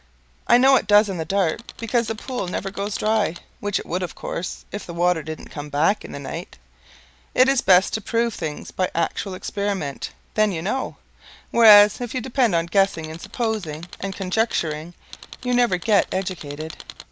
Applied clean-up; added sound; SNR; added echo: none; Tools; 16 dB; none.